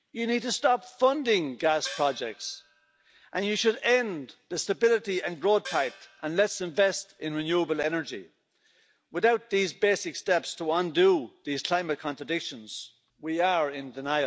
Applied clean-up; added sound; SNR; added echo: none; Gong; 17 dB; none.